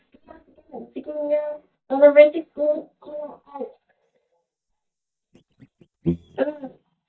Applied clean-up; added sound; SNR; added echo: neural mask model DeepFilterNet 3.